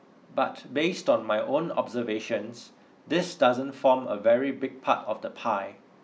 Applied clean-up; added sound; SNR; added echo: none; none; none; none.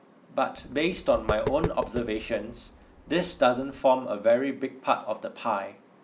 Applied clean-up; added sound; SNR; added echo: none; Tap; 10 dB; none.